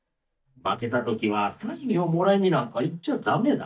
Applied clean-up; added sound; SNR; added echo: neural mask model DeepFilterNet 3.